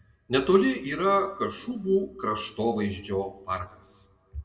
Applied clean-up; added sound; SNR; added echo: none; none; none; reverberation time 0.8 s.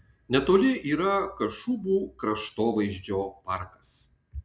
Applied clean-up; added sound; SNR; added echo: none; none; none; none.